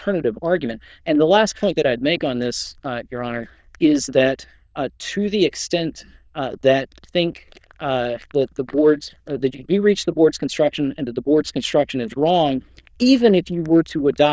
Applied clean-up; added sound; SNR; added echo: neural diffusion model UNIVERSE++.